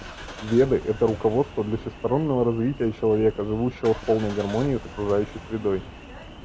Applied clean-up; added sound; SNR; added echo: none; Engine starting / Car; 15 dB; none.